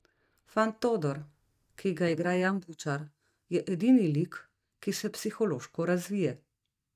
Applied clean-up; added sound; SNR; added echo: neural mask model DeepFilterNet 3.